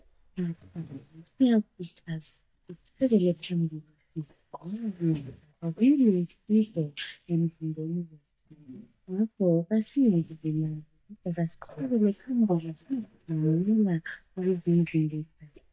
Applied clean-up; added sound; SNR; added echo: neural mask model DeepFilterNet 3.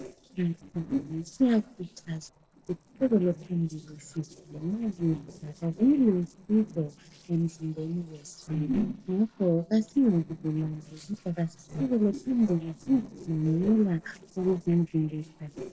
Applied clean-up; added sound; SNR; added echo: neural separator model SepFormer DNS4.